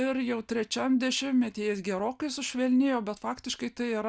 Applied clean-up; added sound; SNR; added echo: none; none; none; none.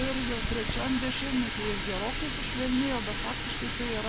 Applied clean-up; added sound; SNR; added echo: none; Water tap, faucet; -3 dB; none.